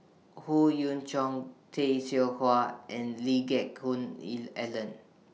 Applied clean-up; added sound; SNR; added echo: none; none; none; none.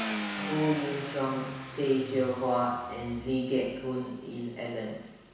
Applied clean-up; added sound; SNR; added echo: none; Car; 8 dB; reverberation time 1.1 s.